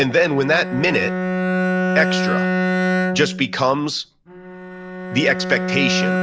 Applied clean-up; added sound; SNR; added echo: none; Bowed string instrument; 1 dB; none.